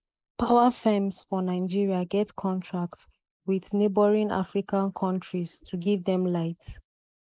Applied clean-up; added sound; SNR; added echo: neural mask model Resemble Enhance denoiser.